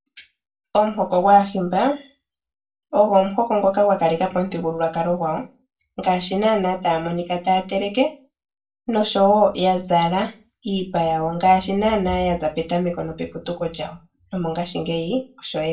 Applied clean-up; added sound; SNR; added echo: none; none; none; reverberation time 0.3 s.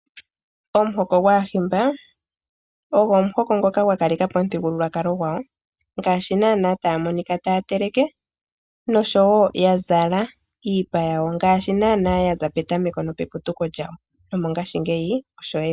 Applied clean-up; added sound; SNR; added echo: none; none; none; none.